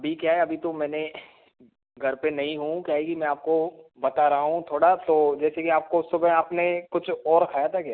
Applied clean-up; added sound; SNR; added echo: none; none; none; none.